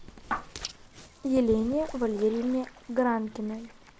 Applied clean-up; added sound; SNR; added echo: none; Bird / Fowl; 17 dB; none.